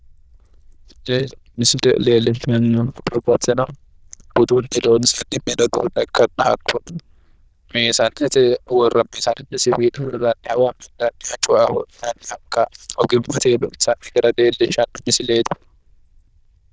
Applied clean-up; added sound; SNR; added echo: neural diffusion model UNIVERSE++.